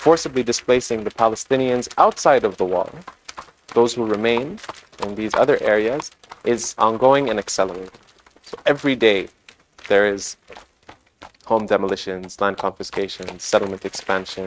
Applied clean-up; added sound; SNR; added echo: neural mask model RNNoise.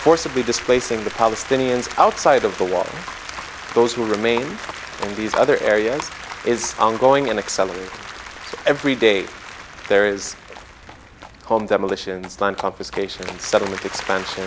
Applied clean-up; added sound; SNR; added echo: none; Livestock, farm animals, working animals + Applause; 13 dB; none.